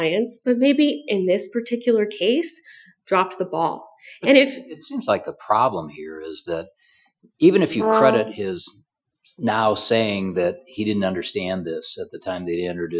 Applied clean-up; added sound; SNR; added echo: classical method Wiener filter.